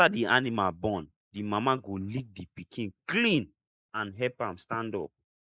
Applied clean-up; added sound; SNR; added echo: neural mask model Resemble Enhance denoiser.